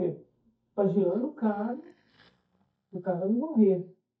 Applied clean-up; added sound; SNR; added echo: neural mask model DeepFilterNet 3.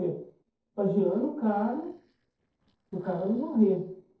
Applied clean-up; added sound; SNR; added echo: neural separator model SepFormer DNS4.